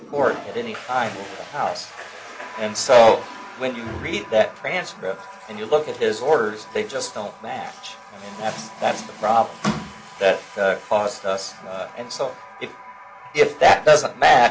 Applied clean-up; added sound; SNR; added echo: none; Water tap, faucet; 15 dB; none.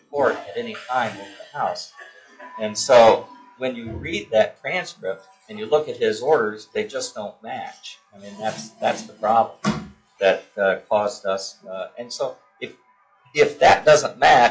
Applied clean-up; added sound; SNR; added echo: classical method log-MMSE.